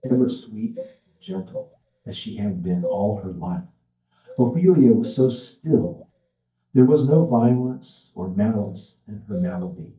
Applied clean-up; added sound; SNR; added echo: neural mask model DeepFilterNet 3.